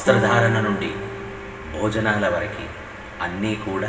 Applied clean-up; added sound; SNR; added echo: none; Guitar; 9 dB; reverberation time 2.7 s.